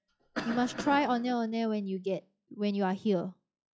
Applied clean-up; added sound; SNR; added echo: classical method log-MMSE.